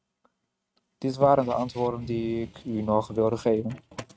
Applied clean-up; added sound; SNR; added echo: neural mask model RNNoise.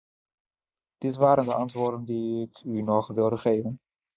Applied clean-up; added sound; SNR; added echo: neural mask model Resemble Enhance denoiser.